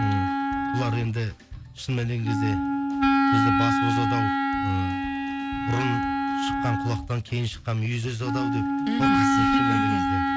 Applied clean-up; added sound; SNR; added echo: none; Wind instrument, woodwind instrument; -4 dB; none.